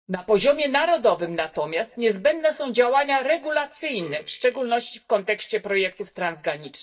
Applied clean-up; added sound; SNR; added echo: neural mask model DeepFilterNet 3.